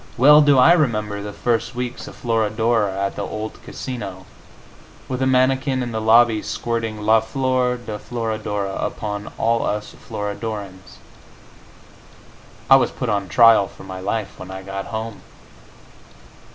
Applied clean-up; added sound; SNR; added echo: none; none; none; none.